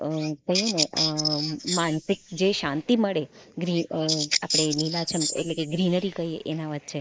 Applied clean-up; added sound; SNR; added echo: neural mask model Resemble Enhance denoiser.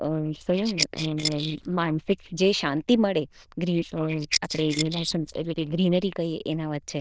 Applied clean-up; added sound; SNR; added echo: neural diffusion model UNIVERSE++.